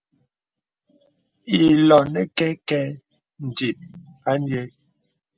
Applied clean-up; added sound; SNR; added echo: none; none; none; none.